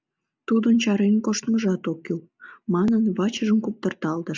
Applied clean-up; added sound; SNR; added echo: none; none; none; none.